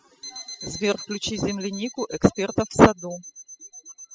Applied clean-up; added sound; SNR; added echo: classical method spectral subtraction.